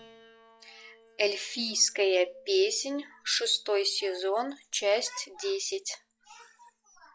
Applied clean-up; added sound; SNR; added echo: classical method log-MMSE.